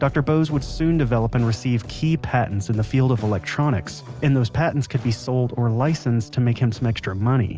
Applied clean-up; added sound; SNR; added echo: none; none; none; none.